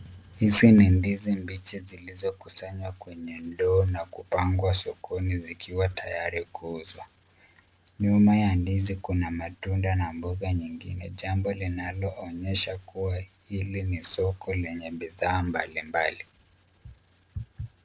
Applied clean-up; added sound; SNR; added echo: none; none; none; none.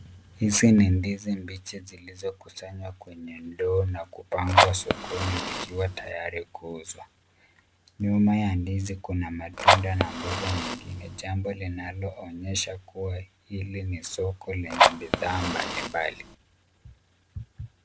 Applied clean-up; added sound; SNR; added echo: none; Fire; -3 dB; none.